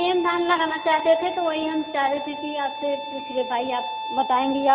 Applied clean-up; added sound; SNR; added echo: none; Bowed string instrument; 10 dB; none.